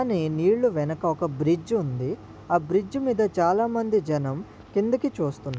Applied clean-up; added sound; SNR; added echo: none; none; none; none.